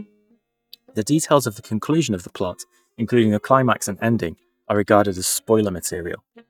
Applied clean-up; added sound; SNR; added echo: neural mask model DeepFilterNet 3.